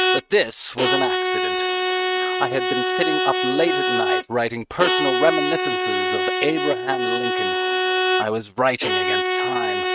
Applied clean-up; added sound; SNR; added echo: neural mask model RNNoise.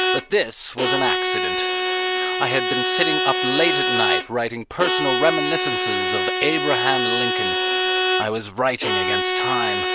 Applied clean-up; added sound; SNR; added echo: none; Bowed string instrument; -3 dB; none.